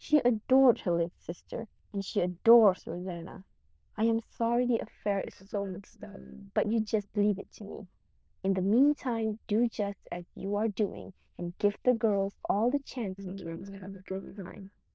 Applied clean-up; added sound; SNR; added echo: neural diffusion model UNIVERSE++.